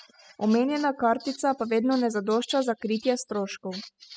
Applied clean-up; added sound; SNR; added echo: classical method spectral subtraction.